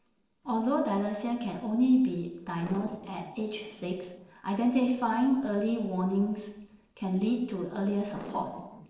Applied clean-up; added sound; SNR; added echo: neural separator model SepFormer DNS4.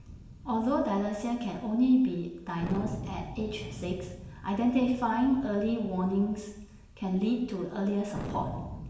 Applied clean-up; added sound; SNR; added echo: none; Thunder; 13 dB; reverberation time 0.9 s.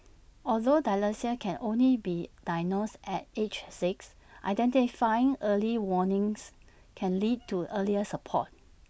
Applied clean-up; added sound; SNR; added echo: none; none; none; none.